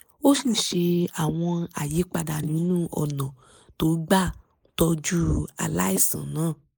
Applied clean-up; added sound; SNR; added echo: neural mask model Resemble Enhance denoiser.